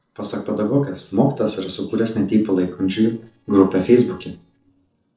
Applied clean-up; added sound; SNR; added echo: neural separator model SepFormer DNS4.